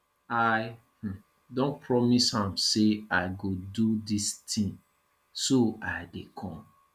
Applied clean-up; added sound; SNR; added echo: none; none; none; none.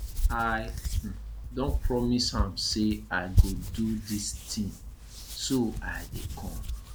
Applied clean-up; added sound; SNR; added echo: none; Hands; -1 dB; none.